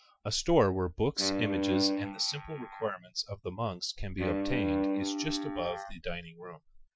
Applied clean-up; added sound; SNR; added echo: classical method Wiener filter.